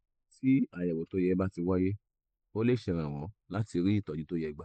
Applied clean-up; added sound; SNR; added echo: neural mask model Resemble Enhance denoiser.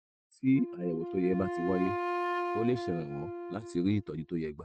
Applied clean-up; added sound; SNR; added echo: neural mask model RNNoise.